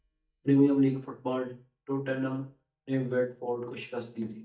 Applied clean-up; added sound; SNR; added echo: neural mask model DeepFilterNet 3.